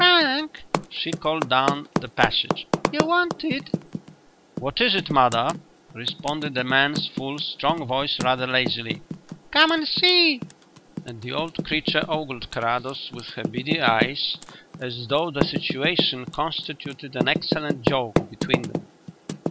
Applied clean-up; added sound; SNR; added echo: none; Typing; 6 dB; none.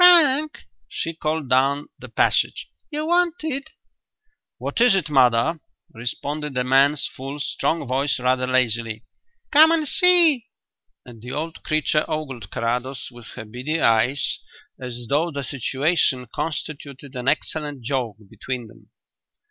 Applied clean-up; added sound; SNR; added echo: none; none; none; none.